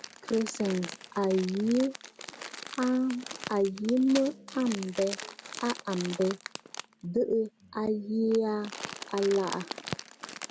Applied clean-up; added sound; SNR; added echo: none; Crumpling, crinkling; 12 dB; none.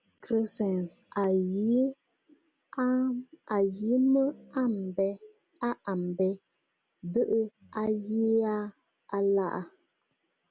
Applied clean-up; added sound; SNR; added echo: none; none; none; none.